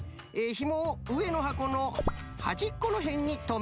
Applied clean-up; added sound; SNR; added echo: none; none; none; none.